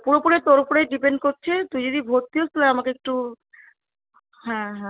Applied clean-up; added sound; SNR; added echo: none; none; none; none.